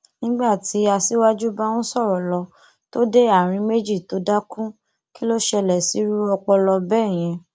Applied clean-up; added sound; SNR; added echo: none; none; none; none.